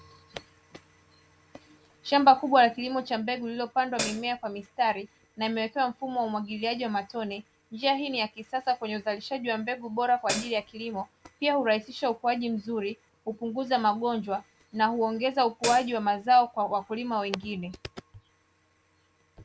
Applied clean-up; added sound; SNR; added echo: none; Hi-hat; 5 dB; none.